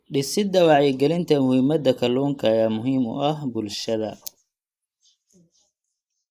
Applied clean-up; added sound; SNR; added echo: neural mask model Resemble Enhance denoiser.